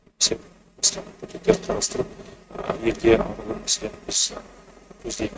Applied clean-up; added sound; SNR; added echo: neural mask model RNNoise.